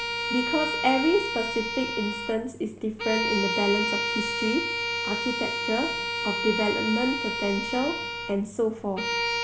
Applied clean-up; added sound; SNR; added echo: none; Bowed string instrument; 1 dB; none.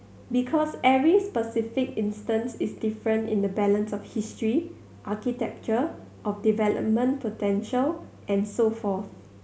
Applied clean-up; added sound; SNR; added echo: none; none; none; none.